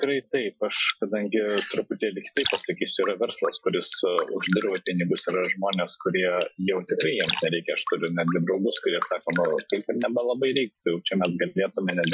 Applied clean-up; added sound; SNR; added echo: classical method Wiener filter.